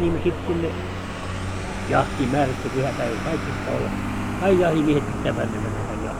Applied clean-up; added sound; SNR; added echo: none; Vehicle; 3 dB; none.